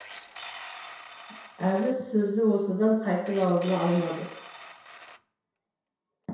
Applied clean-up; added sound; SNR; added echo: none; Tools; 16 dB; reverberation time 0.7 s.